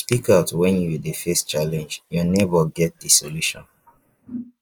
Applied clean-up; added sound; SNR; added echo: neural mask model Resemble Enhance denoiser.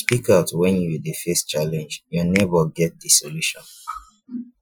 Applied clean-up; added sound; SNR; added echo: classical method Wiener filter.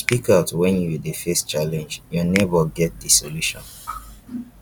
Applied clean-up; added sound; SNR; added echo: none; Finger snapping; 15 dB; none.